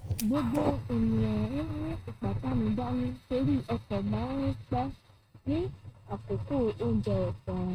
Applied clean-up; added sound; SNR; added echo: neural mask model RNNoise.